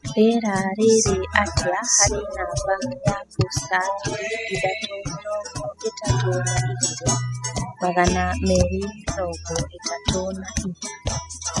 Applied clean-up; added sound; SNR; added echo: classical method spectral subtraction.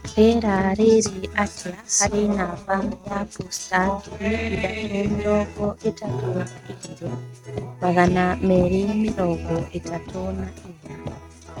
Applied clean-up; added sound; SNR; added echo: neural mask model RNNoise.